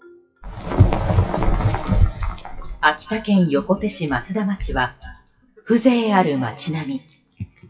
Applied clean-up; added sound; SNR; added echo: classical method WPE with log-MMSE.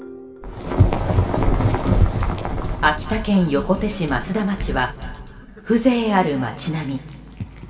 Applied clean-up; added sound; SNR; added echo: none; Drum kit; 13 dB; reverberation time 2.8 s.